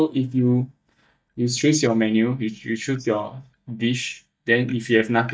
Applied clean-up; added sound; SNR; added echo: neural mask model DeepFilterNet 3.